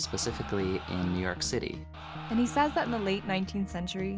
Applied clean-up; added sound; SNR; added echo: none; Crowd; 13 dB; none.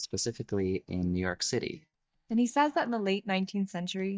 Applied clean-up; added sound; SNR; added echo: neural mask model DeepFilterNet 3.